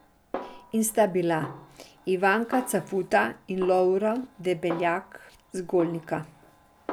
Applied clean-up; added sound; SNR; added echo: none; Snare drum; 15 dB; none.